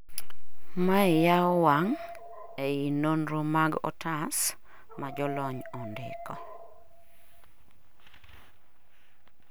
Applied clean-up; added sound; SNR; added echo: none; Dog; 17 dB; none.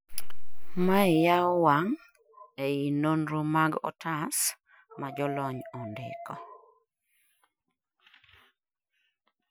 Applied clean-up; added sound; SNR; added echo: classical method Wiener filter.